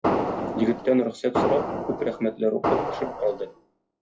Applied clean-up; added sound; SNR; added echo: classical method WPE with log-MMSE.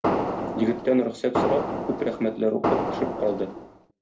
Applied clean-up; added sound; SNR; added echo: none; Fireworks; 2 dB; reverberation time 0.3 s.